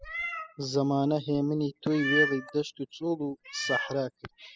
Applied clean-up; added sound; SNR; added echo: classical method spectral subtraction.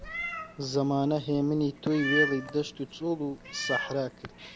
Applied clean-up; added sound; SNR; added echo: none; Meow; 6 dB; none.